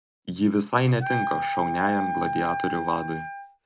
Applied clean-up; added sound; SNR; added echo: none; Wind instrument, woodwind instrument; 4 dB; none.